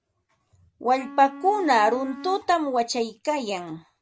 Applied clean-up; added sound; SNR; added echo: none; Wind instrument, woodwind instrument; 17 dB; none.